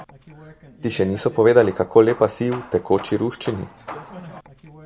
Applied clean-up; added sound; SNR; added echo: none; Hammer / Wood; 19 dB; none.